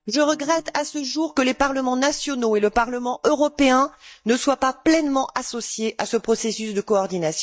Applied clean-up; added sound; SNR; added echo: neural mask model DeepFilterNet 3.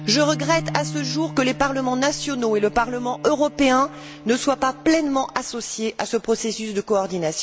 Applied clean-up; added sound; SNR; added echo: none; Bowed string instrument; 14 dB; none.